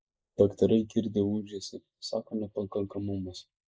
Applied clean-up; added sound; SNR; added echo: neural mask model Resemble Enhance denoiser.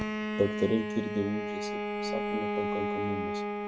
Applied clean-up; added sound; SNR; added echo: none; Bowed string instrument; -1 dB; none.